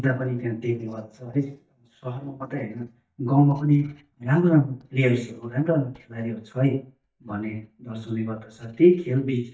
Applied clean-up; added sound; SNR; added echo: neural mask model DeepFilterNet 3.